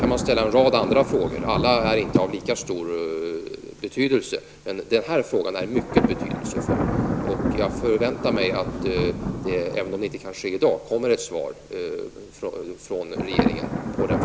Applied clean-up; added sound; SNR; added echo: none; Thunder; 4 dB; none.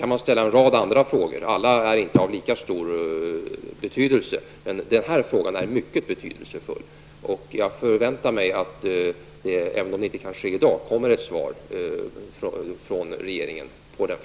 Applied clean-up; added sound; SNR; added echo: none; none; none; none.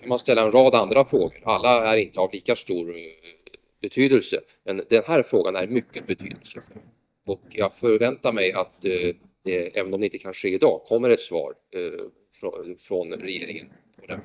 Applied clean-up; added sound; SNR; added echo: neural mask model DeepFilterNet 3.